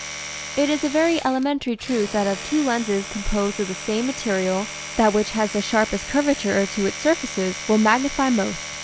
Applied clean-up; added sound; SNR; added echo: none; Domestic sounds, home sounds; 11 dB; none.